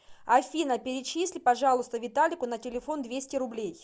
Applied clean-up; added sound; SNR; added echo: none; none; none; none.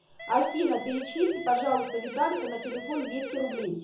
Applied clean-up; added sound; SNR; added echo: none; Siren; 10 dB; reverberation time 0.6 s.